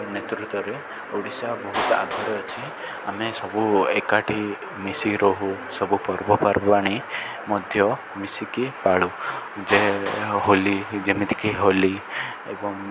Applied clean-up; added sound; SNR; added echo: none; Clapping; 13 dB; none.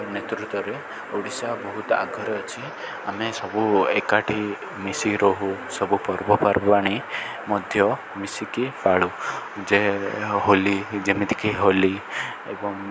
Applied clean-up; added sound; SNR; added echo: none; none; none; none.